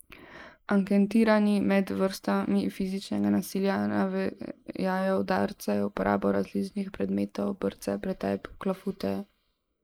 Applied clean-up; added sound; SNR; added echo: neural mask model Resemble Enhance denoiser.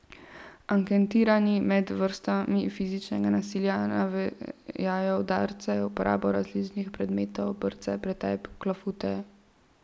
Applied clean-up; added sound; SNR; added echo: none; none; none; none.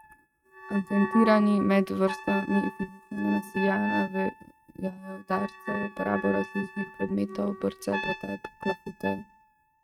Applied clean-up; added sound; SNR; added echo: neural mask model RNNoise.